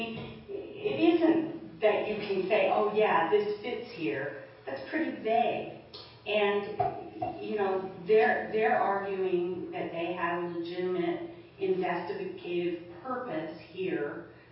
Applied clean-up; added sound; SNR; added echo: none; none; none; reverberation time 0.6 s.